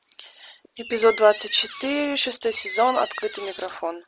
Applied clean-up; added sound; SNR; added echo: none; Door; 13 dB; none.